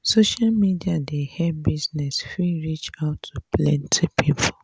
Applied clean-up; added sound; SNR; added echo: none; none; none; none.